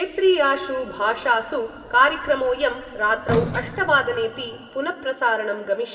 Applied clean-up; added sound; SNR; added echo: none; Sliding door; 14 dB; reverberation time 1.8 s.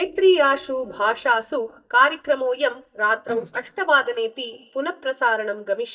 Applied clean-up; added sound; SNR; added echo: neural mask model DeepFilterNet 3.